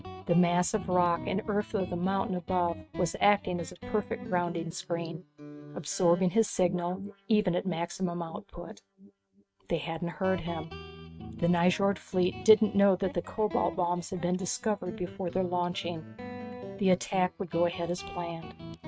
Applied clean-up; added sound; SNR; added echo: neural mask model RNNoise.